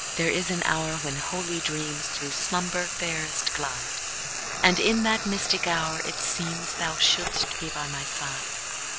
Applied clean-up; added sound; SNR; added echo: none; Frying (food); 3 dB; none.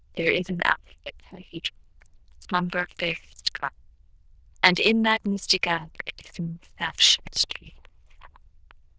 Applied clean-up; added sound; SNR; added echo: neural diffusion model UNIVERSE++.